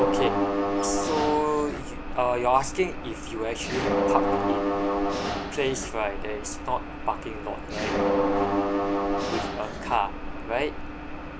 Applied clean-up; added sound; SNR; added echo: none; Mechanisms; -2 dB; none.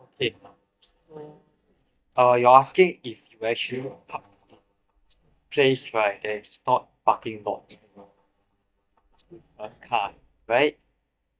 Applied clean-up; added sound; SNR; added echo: neural mask model DeepFilterNet 3.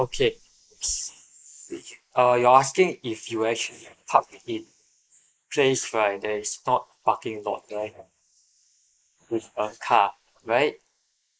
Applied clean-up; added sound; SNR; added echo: neural mask model Resemble Enhance denoiser.